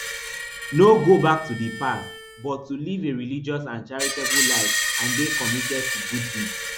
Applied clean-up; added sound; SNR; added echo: none; Screech; 4 dB; none.